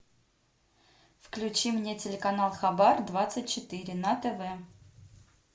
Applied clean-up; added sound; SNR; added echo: none; none; none; none.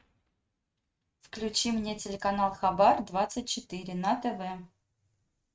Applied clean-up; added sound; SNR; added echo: neural mask model RNNoise.